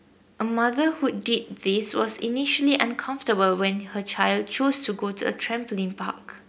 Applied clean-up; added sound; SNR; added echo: none; none; none; none.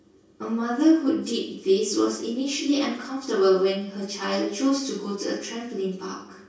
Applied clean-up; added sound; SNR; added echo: none; none; none; reverberation time 0.6 s.